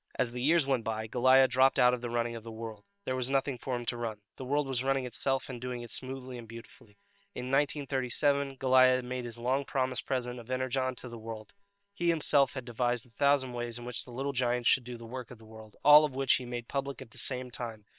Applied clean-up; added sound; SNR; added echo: neural separator model SepFormer WHAM!.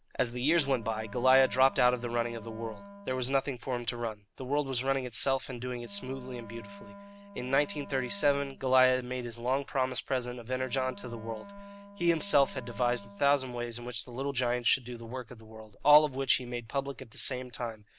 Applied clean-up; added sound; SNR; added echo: none; Wind instrument, woodwind instrument; 17 dB; none.